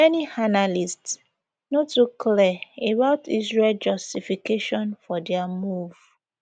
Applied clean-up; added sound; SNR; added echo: none; none; none; none.